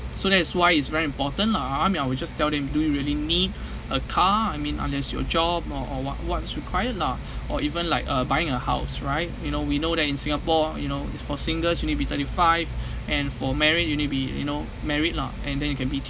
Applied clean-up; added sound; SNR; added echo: none; none; none; none.